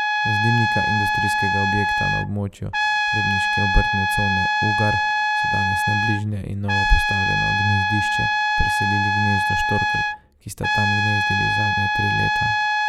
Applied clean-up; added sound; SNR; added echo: none; Trumpet; -4 dB; none.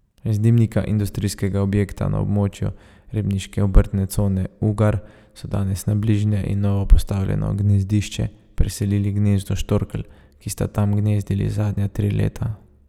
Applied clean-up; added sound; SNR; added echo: none; none; none; none.